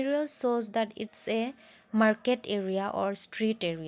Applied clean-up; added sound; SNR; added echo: none; none; none; none.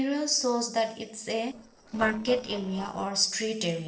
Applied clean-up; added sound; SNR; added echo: neural separator model SepFormer DNS4.